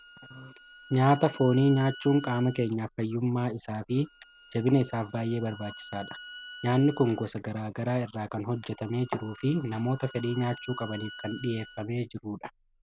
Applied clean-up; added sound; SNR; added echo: none; Bowed string instrument; 19 dB; none.